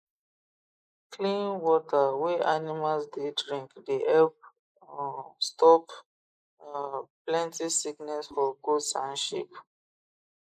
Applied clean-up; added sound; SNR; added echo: neural mask model Resemble Enhance denoiser.